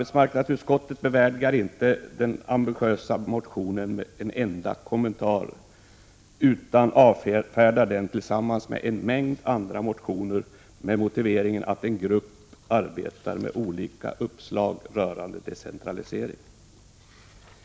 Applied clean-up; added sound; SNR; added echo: none; none; none; none.